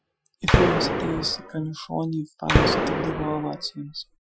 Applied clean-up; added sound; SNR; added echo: classical method Wiener filter.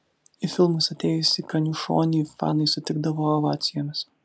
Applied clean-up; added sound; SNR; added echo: none; none; none; none.